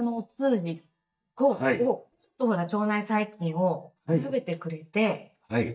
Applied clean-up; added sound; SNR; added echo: neural mask model DeepFilterNet 3.